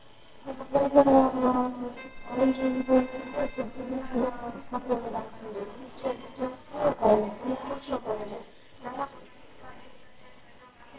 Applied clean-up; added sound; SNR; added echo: neural separator model SepFormer WHAMR!.